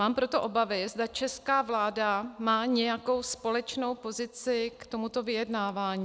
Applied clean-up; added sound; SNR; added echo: none; none; none; none.